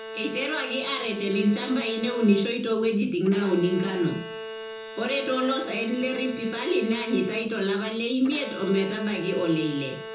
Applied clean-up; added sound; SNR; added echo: none; Bowed string instrument; 11 dB; reverberation time 0.5 s.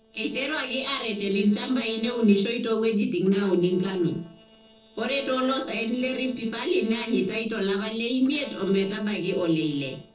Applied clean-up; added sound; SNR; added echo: neural separator model SepFormer DNS4.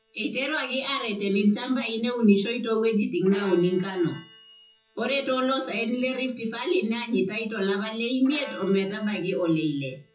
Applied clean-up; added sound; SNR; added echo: classical method WPE with log-MMSE.